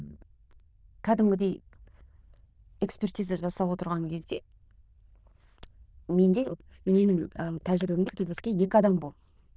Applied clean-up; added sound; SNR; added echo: neural diffusion model UNIVERSE++.